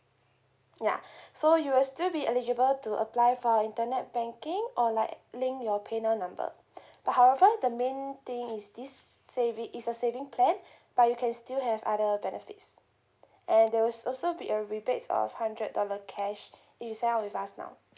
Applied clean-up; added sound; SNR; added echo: none; none; none; none.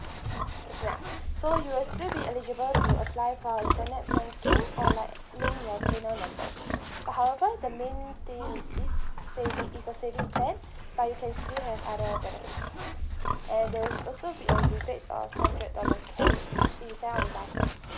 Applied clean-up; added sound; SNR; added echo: none; Livestock, farm animals, working animals; -3 dB; none.